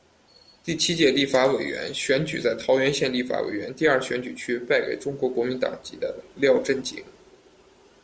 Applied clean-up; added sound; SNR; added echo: none; none; none; none.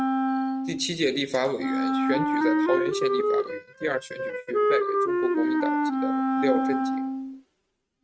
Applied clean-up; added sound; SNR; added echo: neural mask model RNNoise.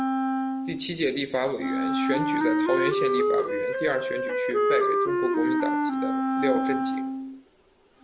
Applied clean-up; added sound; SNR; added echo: none; Wind instrument, woodwind instrument; -5 dB; none.